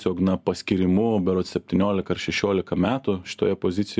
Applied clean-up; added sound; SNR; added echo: none; none; none; none.